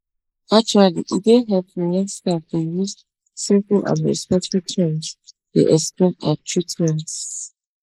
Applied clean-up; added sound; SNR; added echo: neural mask model Resemble Enhance denoiser.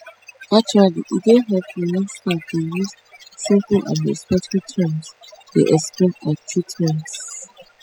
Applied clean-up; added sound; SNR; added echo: classical method spectral subtraction.